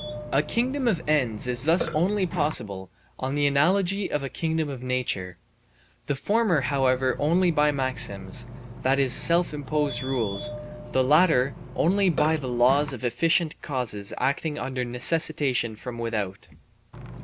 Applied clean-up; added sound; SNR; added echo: none; Burping, eructation; 13 dB; none.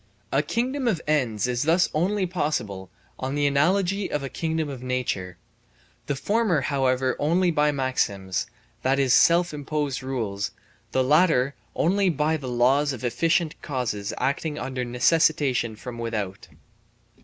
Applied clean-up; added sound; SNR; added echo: none; none; none; none.